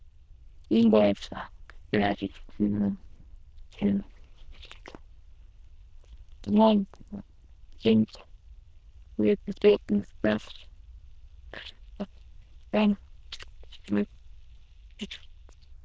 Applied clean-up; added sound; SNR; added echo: neural diffusion model UNIVERSE++.